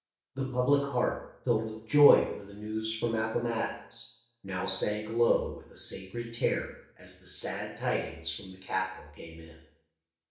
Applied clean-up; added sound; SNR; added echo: none; none; none; reverberation time 0.6 s.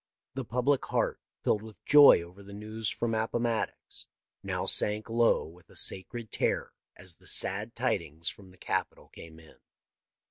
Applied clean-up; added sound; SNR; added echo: none; none; none; none.